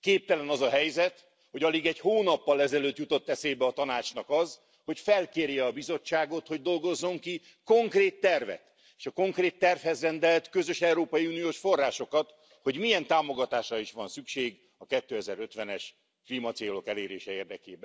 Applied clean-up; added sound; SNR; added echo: none; none; none; none.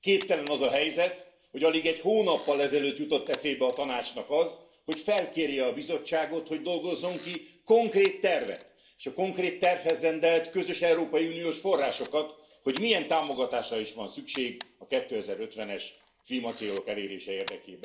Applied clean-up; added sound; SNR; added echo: none; Camera; 19 dB; reverberation time 0.5 s.